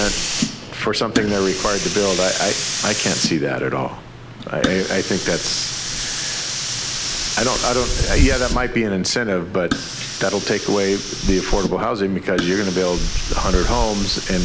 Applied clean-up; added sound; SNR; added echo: none; Hiss; 2 dB; none.